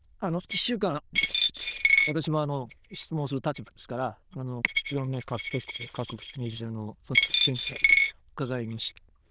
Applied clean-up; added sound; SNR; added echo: neural diffusion model UNIVERSE++.